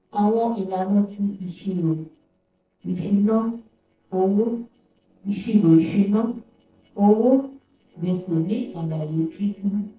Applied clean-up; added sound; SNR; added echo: neural separator model SepFormer DNS4.